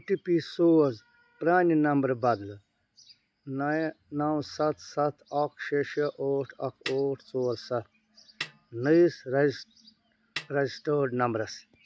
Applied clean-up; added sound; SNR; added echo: none; Snare drum; 15 dB; none.